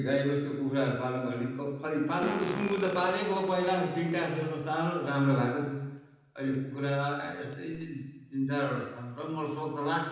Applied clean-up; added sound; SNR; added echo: none; Fart; 17 dB; reverberation time 1.1 s.